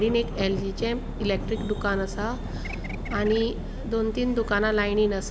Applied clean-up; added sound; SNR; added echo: none; Thunder + Bird; 12 dB; none.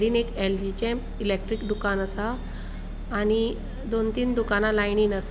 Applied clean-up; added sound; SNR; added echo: none; none; none; none.